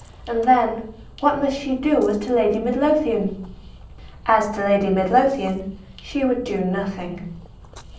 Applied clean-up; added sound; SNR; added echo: none; Splash, splatter; 20 dB; reverberation time 0.6 s.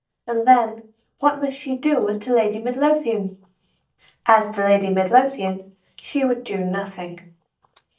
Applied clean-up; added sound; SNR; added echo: neural mask model DeepFilterNet 3.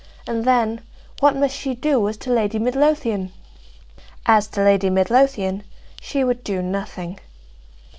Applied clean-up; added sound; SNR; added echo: none; none; none; none.